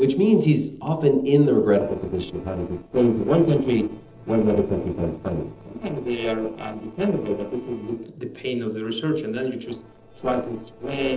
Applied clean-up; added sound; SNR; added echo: neural separator model SepFormer DNS4.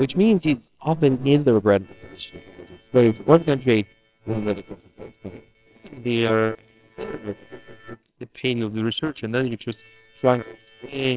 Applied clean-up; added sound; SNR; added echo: neural separator model SepFormer WHAMR!.